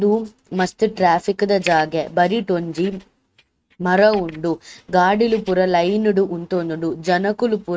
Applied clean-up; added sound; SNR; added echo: neural mask model RNNoise.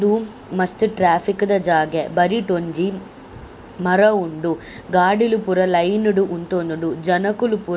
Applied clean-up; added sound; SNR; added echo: none; none; none; none.